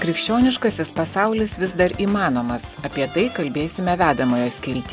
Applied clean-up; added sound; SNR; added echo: none; none; none; none.